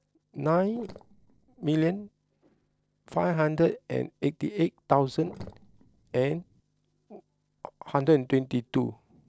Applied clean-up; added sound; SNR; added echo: neural separator model SepFormer DNS4.